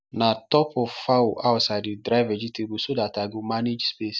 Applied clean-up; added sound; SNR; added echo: none; none; none; none.